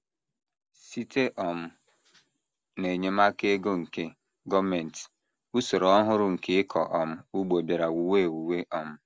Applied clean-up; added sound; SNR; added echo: none; none; none; none.